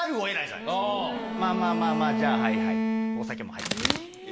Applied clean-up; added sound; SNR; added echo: none; Bird + Bowed string instrument; -1 dB; none.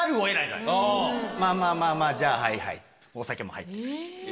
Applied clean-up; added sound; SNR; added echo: none; none; none; none.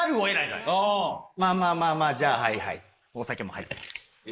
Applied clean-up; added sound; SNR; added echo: neural mask model Resemble Enhance denoiser.